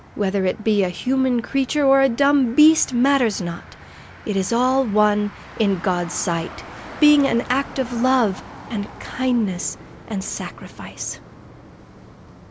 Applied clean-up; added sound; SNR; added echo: none; Motor vehicle (road); 18 dB; none.